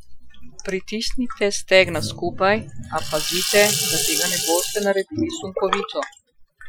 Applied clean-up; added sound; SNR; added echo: classical method Wiener filter.